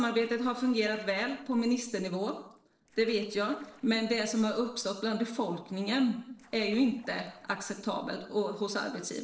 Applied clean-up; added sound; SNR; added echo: neural separator model SepFormer DNS4.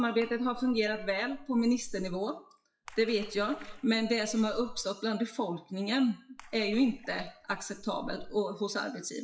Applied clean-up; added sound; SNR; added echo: classical method WPE with log-MMSE.